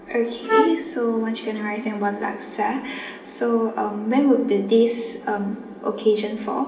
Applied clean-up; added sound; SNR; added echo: none; Wind instrument, woodwind instrument; 0 dB; reverberation time 0.8 s.